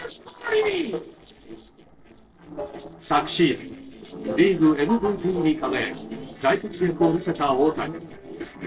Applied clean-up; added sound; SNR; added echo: neural separator model SepFormer DNS4.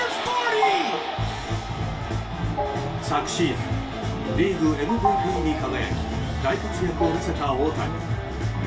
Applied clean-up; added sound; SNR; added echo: none; Organ; 6 dB; reverberation time 0.2 s.